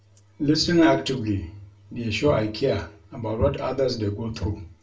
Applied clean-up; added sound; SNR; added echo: none; none; none; reverberation time 0.3 s.